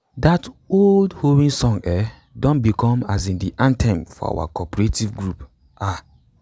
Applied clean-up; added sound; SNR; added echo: none; none; none; none.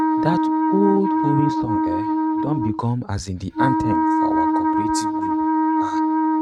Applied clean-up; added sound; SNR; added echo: neural mask model RNNoise.